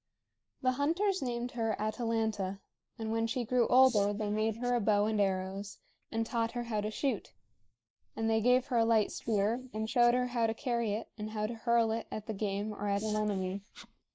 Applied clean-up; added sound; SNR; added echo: neural mask model Resemble Enhance denoiser.